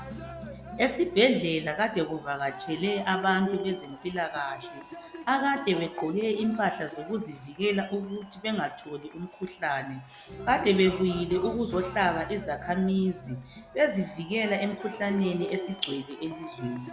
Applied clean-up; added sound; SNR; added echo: none; Cheering; 13 dB; none.